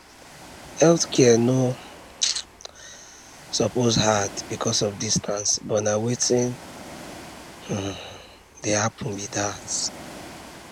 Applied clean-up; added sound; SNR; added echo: none; Ocean; 17 dB; none.